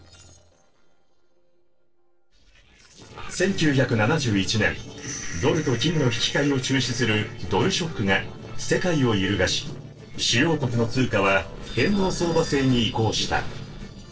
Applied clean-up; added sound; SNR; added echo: neural separator model SepFormer DNS4.